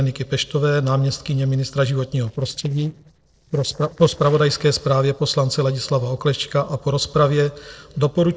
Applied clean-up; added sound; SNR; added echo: neural separator model SepFormer DNS4.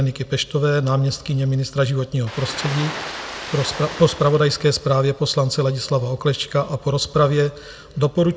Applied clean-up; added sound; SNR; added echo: none; Ocean; 11 dB; reverberation time 0.8 s.